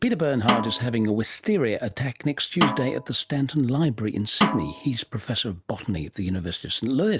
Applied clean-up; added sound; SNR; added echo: none; Snare drum; 4 dB; none.